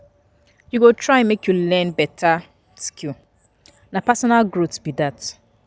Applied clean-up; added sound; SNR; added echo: none; none; none; none.